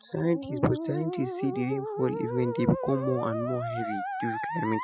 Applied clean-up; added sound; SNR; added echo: classical method spectral subtraction.